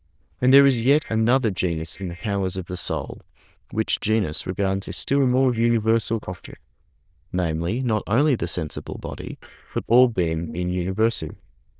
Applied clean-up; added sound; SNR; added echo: neural diffusion model UNIVERSE++.